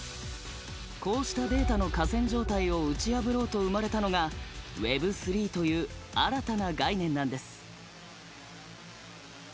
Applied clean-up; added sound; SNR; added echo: none; none; none; none.